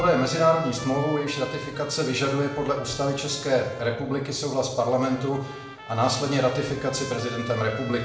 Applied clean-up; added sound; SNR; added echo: none; Trumpet; 15 dB; reverberation time 0.9 s.